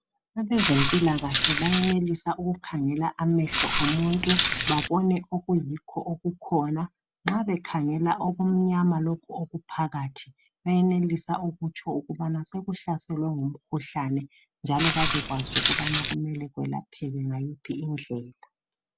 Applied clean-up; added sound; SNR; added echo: none; Walk, footsteps; -3 dB; none.